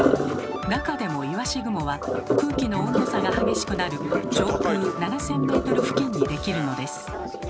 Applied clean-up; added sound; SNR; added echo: none; Sink (filling or washing); 0 dB; none.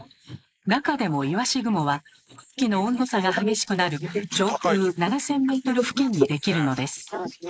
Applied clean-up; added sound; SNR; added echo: neural mask model Resemble Enhance denoiser.